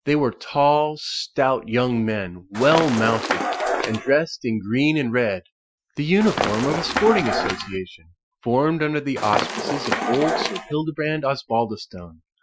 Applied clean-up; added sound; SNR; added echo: classical method Wiener filter.